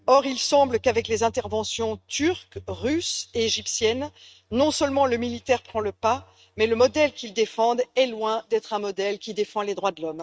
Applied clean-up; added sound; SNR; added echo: neural mask model RNNoise.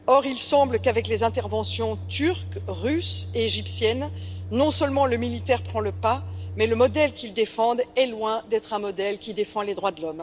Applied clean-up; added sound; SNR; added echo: none; Microwave oven; 11 dB; none.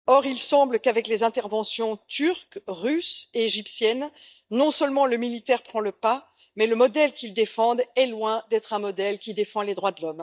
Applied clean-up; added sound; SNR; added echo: neural mask model DeepFilterNet 3.